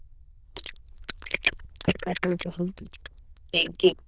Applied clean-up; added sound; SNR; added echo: neural diffusion model UNIVERSE++.